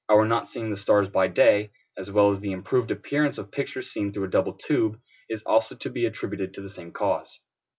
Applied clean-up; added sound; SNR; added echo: none; none; none; none.